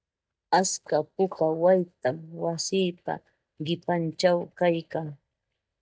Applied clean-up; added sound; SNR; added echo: neural mask model DeepFilterNet 3.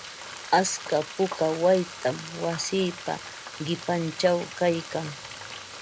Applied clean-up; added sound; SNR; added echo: none; Frying (food); 13 dB; none.